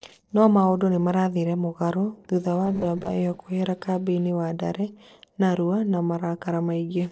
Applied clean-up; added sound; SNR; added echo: neural separator model SepFormer DNS4.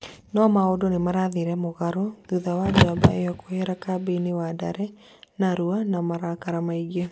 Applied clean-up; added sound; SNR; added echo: none; Car; 0 dB; none.